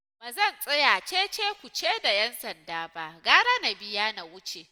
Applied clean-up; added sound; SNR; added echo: none; none; none; none.